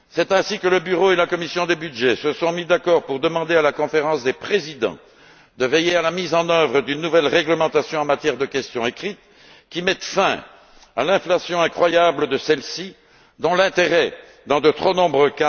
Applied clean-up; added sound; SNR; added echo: none; none; none; none.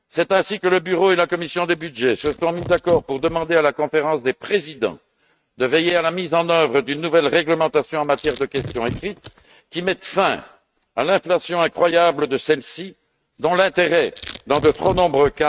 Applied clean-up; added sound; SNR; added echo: neural mask model RNNoise.